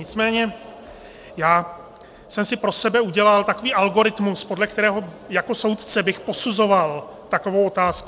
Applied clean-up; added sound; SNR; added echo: none; none; none; none.